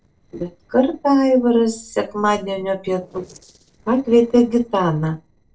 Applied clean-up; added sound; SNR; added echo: neural separator model SepFormer DNS4.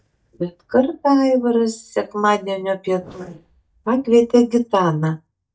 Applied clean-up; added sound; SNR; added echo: neural mask model DeepFilterNet 3.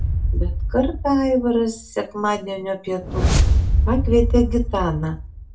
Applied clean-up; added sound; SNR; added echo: none; Whoosh, swoosh, swish; -1 dB; reverberation time 0.2 s.